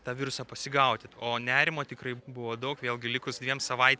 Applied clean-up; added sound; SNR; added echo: none; none; none; none.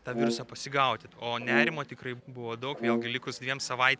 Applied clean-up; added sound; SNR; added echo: none; Brass instrument; 3 dB; none.